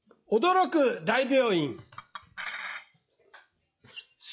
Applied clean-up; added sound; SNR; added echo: classical method log-MMSE.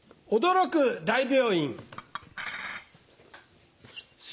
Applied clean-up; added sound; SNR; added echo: none; Chink, clink; 14 dB; none.